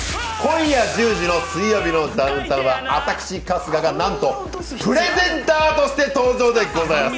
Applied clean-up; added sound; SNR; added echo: none; none; none; none.